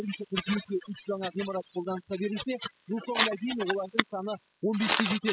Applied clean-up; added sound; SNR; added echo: classical method spectral subtraction.